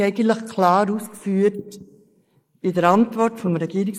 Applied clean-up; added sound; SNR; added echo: neural mask model Resemble Enhance denoiser.